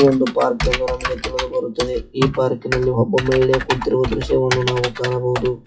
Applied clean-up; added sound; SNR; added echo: classical method WPE with log-MMSE.